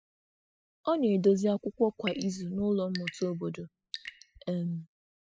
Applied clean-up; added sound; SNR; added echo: classical method spectral subtraction.